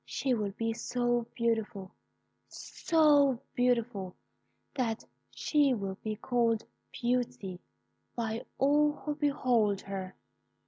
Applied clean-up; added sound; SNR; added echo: none; none; none; none.